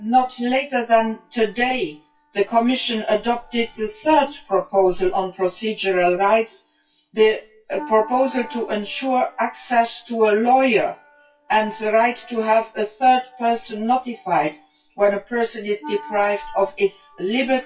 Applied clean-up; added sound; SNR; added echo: classical method WPE with log-MMSE.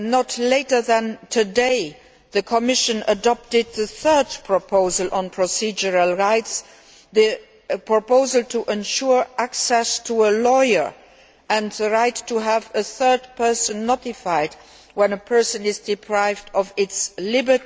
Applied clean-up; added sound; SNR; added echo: none; none; none; none.